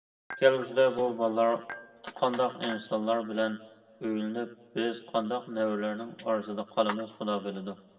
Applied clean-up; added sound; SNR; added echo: none; Dishes, pots, and pans / Chink, clink; 16 dB; reverberation time 1.2 s.